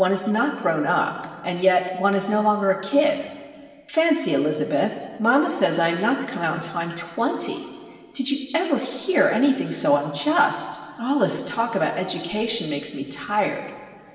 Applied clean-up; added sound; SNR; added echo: none; none; none; reverberation time 2.3 s.